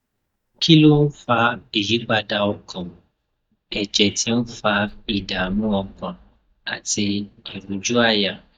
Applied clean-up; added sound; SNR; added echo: neural mask model DeepFilterNet 3.